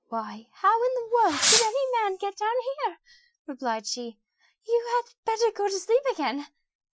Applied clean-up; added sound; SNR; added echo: classical method Wiener filter.